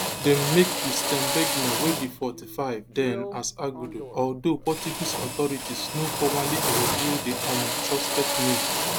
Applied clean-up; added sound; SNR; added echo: none; Drill; 1 dB; none.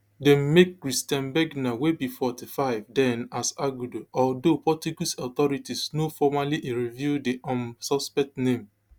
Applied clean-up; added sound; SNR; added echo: none; none; none; none.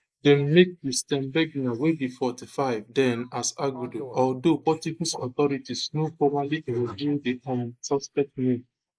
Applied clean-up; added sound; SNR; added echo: neural mask model Resemble Enhance denoiser.